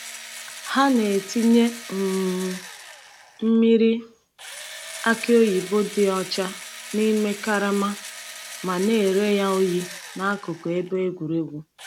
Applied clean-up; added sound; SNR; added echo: none; Engine / Drill; 15 dB; none.